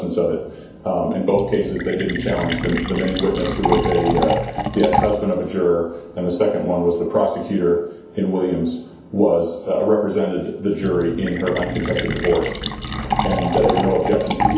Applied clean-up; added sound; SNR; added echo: none; Fill (with liquid); 6 dB; reverberation time 0.8 s.